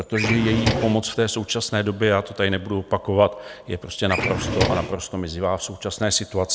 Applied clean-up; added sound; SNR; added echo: none; Drawer open or close; 2 dB; none.